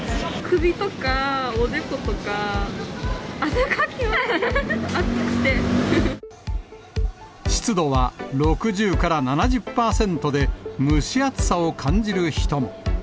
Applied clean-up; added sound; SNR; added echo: none; none; none; none.